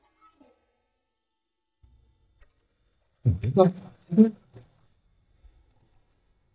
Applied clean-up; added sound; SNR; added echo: neural mask model DeepFilterNet 3.